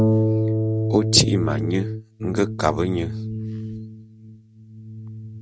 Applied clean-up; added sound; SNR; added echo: neural mask model RNNoise.